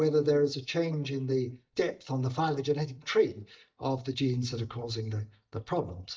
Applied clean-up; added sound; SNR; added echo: neural mask model DeepFilterNet 3.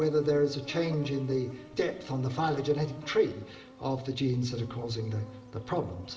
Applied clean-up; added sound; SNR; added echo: none; Insect; 17 dB; reverberation time 0.9 s.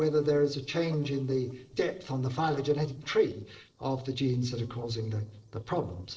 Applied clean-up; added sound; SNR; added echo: neural separator model SepFormer DNS4.